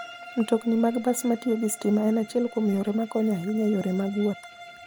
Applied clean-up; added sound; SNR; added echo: none; Bowed string instrument; 19 dB; none.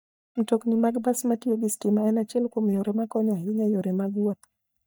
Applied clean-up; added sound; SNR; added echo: neural mask model DeepFilterNet 3.